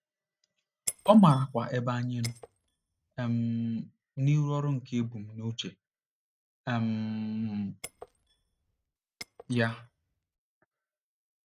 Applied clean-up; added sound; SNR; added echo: neural mask model RNNoise.